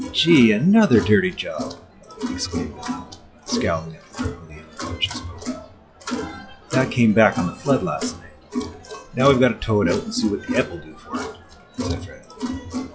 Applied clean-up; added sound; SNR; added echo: classical method log-MMSE.